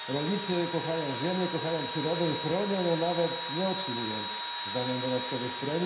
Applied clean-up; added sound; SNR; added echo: none; Engine / Drill; 4 dB; reverberation time 0.9 s.